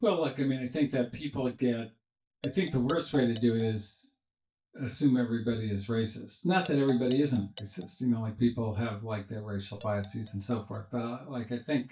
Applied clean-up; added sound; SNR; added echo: neural mask model DeepFilterNet 3.